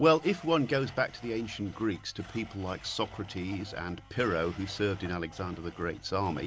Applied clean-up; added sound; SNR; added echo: none; Domestic sounds, home sounds; 19 dB; none.